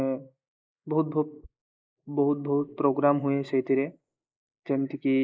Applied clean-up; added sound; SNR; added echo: neural mask model Resemble Enhance denoiser.